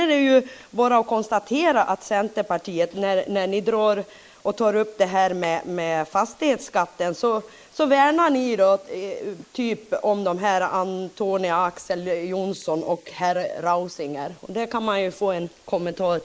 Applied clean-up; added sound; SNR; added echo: neural mask model Resemble Enhance denoiser.